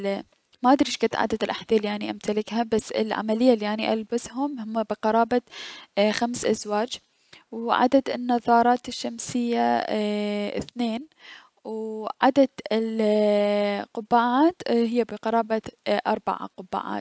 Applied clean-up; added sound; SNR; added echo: none; none; none; none.